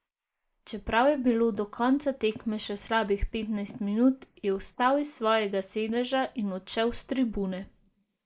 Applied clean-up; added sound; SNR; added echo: neural mask model Resemble Enhance denoiser.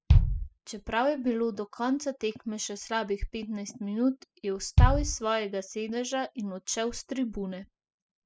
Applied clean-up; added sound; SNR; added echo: classical method spectral subtraction.